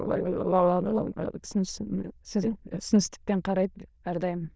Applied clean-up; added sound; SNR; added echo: neural diffusion model UNIVERSE++.